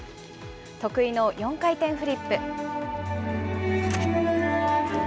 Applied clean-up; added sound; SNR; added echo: none; none; none; none.